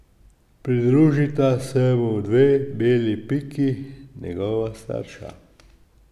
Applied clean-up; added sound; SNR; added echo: none; none; none; none.